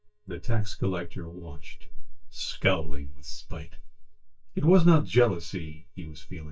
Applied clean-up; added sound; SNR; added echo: neural mask model DeepFilterNet 3.